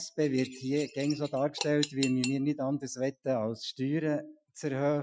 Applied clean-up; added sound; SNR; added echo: classical method Wiener filter.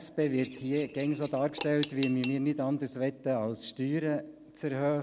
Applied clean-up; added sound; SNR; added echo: none; Cutlery, silverware / Dishes, pots, and pans; 10 dB; none.